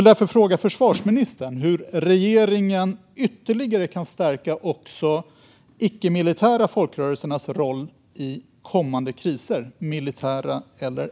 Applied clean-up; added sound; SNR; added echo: none; none; none; none.